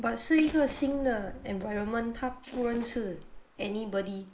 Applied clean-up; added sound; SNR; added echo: neural mask model Resemble Enhance denoiser.